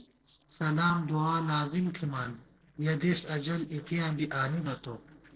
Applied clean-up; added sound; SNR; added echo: neural separator model SepFormer DNS4.